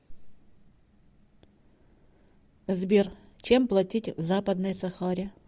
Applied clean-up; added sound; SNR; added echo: none; none; none; none.